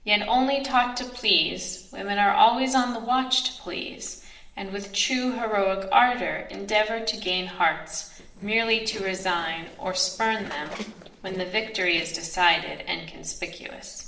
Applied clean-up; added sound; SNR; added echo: neural separator model SepFormer DNS4.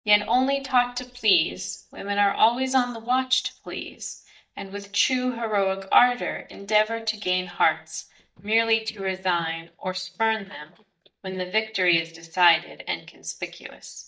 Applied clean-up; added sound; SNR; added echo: neural mask model DeepFilterNet 3.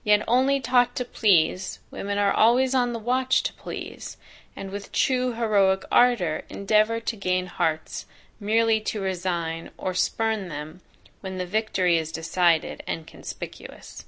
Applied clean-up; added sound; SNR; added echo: none; none; none; none.